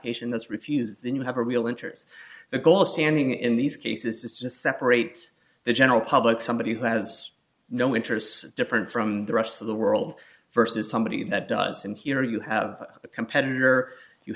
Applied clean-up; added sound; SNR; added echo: none; none; none; none.